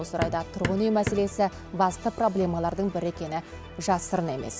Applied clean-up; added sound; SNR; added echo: none; Hammer; 6 dB; none.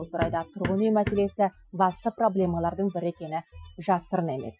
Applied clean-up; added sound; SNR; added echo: classical method Wiener filter.